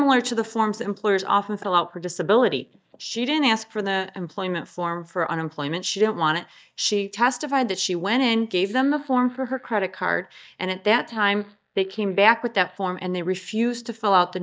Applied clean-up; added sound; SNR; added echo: neural mask model DeepFilterNet 3.